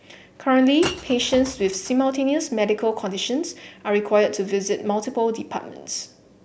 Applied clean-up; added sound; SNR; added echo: none; Shatter / Crushing; 16 dB; none.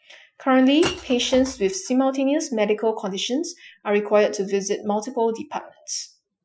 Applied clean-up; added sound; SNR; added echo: classical method Wiener filter.